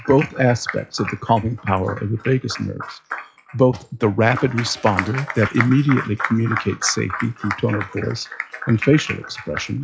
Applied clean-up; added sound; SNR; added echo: classical method log-MMSE.